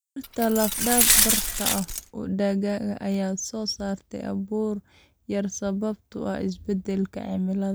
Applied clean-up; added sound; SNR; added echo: none; Glass; -4 dB; none.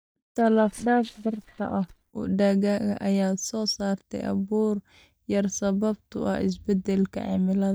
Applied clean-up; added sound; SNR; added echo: neural mask model DeepFilterNet 3.